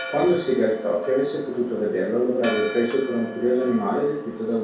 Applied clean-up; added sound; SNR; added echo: none; Church bell; 14 dB; reverberation time 0.6 s.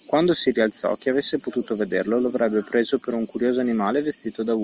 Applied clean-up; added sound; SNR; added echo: none; none; none; none.